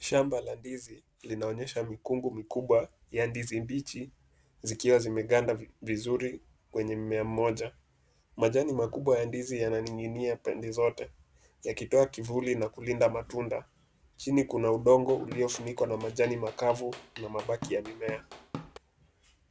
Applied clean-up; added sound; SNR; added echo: none; Drum / Drum kit; 15 dB; none.